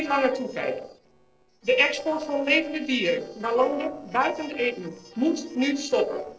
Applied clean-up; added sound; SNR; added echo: neural separator model SepFormer DNS4.